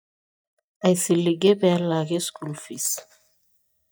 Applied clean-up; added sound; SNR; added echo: neural mask model DeepFilterNet 3.